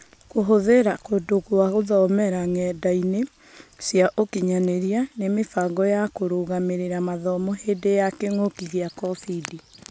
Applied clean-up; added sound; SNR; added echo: none; none; none; none.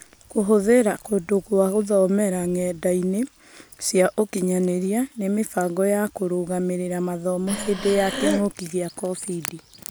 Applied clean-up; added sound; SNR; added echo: none; Breathing; 5 dB; none.